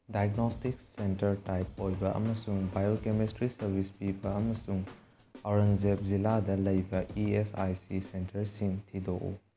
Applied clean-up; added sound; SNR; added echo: none; Snare drum / Drum kit; 16 dB; none.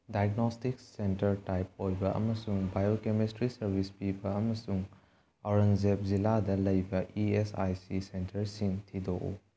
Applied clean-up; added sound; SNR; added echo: none; none; none; none.